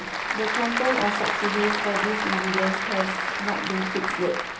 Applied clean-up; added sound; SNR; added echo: none; Applause / Crowd; -1 dB; reverberation time 0.3 s.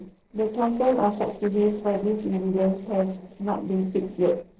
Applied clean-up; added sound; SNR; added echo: neural separator model SepFormer DNS4.